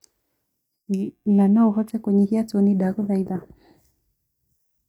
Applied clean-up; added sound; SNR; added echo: neural mask model DeepFilterNet 3.